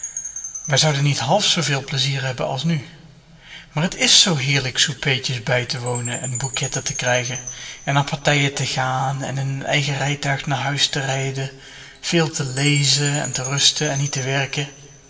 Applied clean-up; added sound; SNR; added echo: none; Chime; 14 dB; reverberation time 1.8 s.